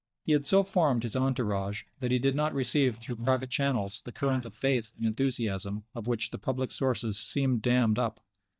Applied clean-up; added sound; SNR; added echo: neural mask model DeepFilterNet 3.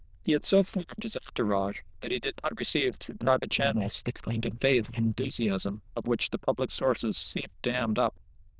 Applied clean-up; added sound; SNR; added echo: neural diffusion model UNIVERSE++.